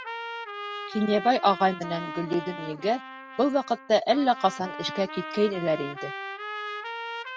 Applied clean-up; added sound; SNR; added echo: none; Trumpet; 10 dB; none.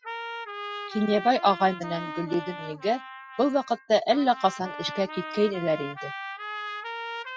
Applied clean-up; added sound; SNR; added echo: classical method Wiener filter.